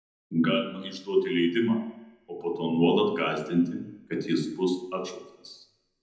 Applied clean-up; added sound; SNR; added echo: none; none; none; reverberation time 0.8 s.